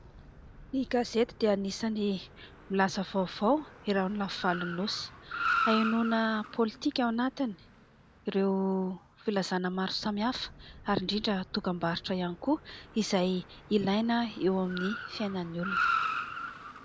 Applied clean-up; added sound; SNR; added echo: none; Car; 8 dB; none.